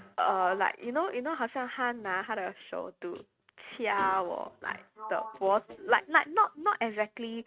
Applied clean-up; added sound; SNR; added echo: neural mask model RNNoise.